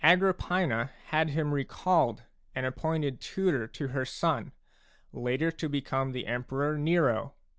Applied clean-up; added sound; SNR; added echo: none; none; none; none.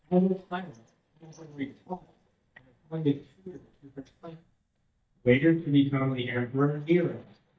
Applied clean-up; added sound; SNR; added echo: neural mask model DeepFilterNet 3.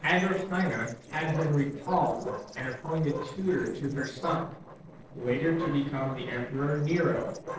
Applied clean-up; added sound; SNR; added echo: neural separator model SepFormer DNS4.